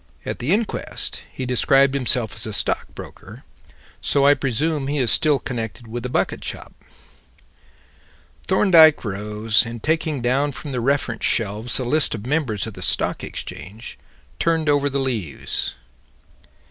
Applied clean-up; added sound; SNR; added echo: none; none; none; none.